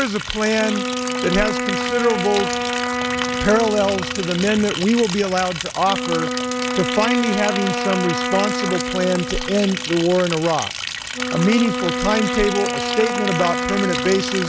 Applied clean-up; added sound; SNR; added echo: none; Liquid + Wind instrument, woodwind instrument; 3 dB; none.